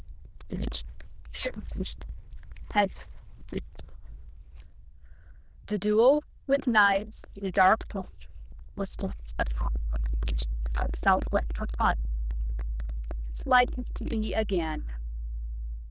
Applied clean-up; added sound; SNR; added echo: neural diffusion model UNIVERSE++.